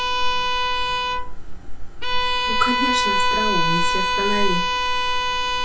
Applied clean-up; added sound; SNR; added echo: none; Bowed string instrument; -1 dB; reverberation time 0.1 s.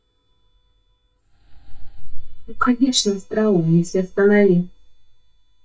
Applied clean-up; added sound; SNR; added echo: neural mask model DeepFilterNet 3.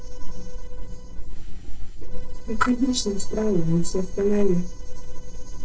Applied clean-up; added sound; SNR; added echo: neural separator model SepFormer DNS4.